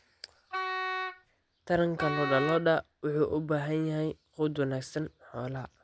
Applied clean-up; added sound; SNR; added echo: none; Wind instrument, woodwind instrument; 5 dB; none.